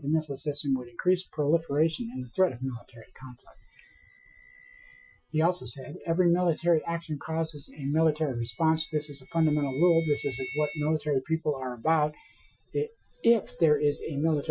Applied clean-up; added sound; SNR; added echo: classical method Wiener filter.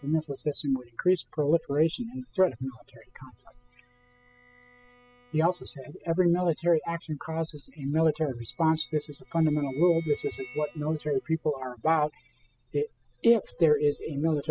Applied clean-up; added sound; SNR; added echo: classical method spectral subtraction.